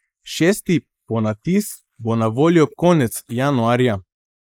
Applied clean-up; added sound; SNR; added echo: neural mask model Resemble Enhance denoiser.